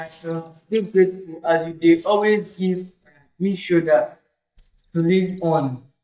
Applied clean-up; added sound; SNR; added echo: neural mask model DeepFilterNet 3.